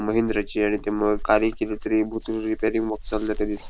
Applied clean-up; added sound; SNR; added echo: none; Dog; 11 dB; none.